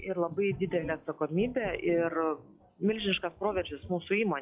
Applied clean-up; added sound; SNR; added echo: classical method log-MMSE.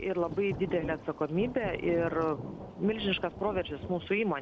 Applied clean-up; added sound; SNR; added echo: none; Thunder / Rain + Sink (filling or washing) / Water tap, faucet; 10 dB; none.